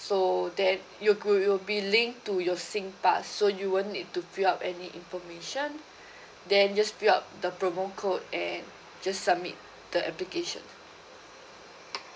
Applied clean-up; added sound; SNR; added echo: none; none; none; none.